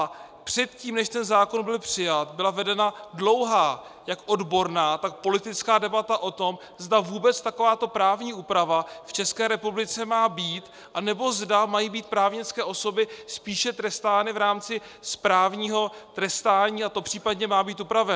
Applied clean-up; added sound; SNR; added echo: none; none; none; none.